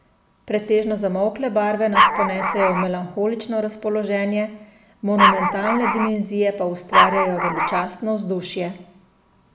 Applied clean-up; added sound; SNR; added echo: none; Dog; -3 dB; none.